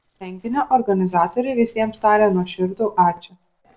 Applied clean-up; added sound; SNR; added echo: neural separator model SepFormer DNS4.